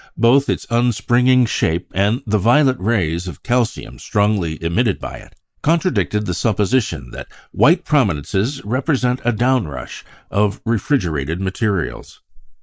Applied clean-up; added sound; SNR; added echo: neural mask model Resemble Enhance denoiser.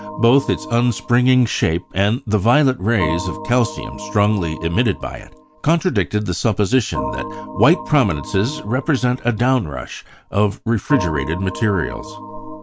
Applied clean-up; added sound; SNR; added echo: none; Organ; 13 dB; none.